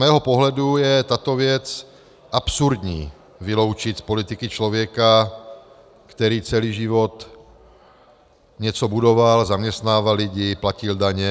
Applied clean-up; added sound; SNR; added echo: none; none; none; none.